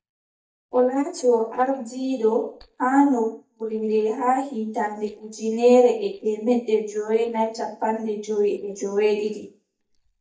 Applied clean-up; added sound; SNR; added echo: neural mask model DeepFilterNet 3.